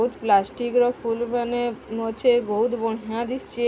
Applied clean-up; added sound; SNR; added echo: none; none; none; none.